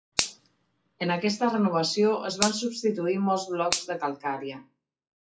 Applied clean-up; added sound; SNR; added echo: classical method WPE with log-MMSE.